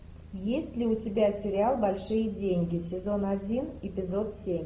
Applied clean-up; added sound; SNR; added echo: none; none; none; none.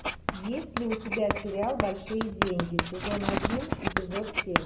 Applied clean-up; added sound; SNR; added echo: none; Writing; -1 dB; none.